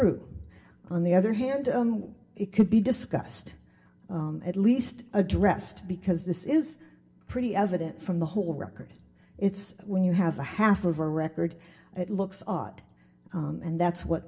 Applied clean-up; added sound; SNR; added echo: none; none; none; reverberation time 0.6 s.